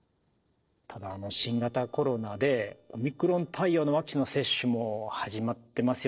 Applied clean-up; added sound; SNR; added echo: neural separator model SepFormer DNS4.